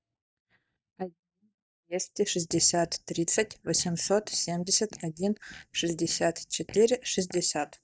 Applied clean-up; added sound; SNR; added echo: neural mask model DeepFilterNet 3.